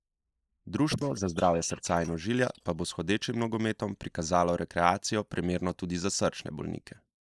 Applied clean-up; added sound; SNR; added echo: neural mask model Resemble Enhance denoiser.